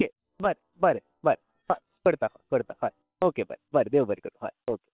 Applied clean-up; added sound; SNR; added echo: neural separator model SepFormer WHAM!.